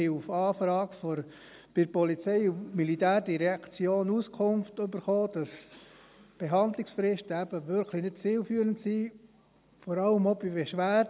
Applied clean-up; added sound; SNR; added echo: none; none; none; none.